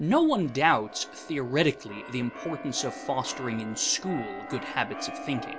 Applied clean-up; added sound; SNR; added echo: none; Keyboard (musical); 12 dB; none.